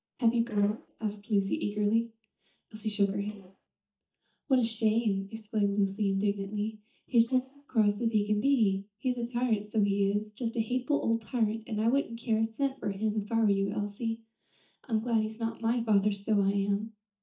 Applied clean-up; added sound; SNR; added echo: neural mask model DeepFilterNet 3.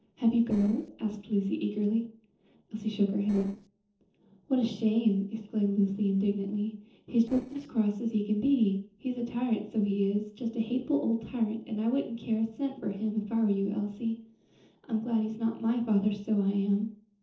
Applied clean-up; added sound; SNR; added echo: neural separator model SepFormer DNS4.